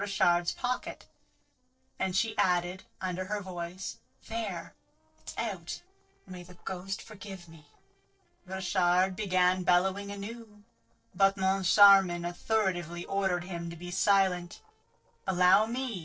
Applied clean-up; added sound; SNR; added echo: neural separator model SepFormer DNS4.